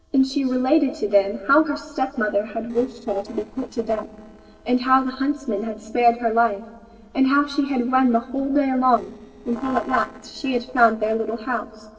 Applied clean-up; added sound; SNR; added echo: neural separator model SepFormer DNS4.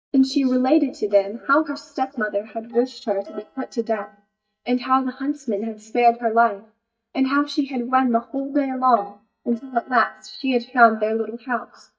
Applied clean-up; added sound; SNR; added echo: neural mask model DeepFilterNet 3.